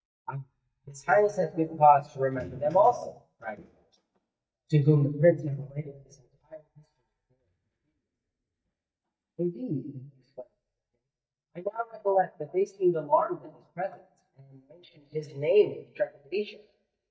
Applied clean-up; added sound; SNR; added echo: neural mask model DeepFilterNet 3.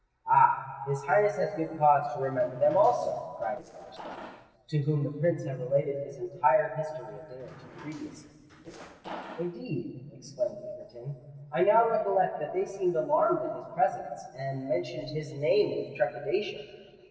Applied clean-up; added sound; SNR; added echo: neural separator model SepFormer DNS4.